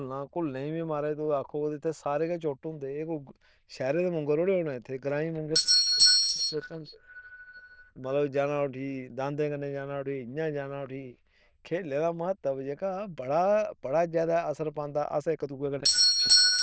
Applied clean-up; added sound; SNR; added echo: neural diffusion model UNIVERSE++.